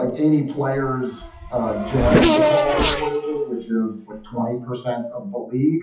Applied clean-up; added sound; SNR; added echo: classical method WPE with log-MMSE.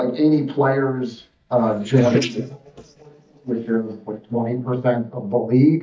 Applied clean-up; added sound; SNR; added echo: neural mask model DeepFilterNet 3.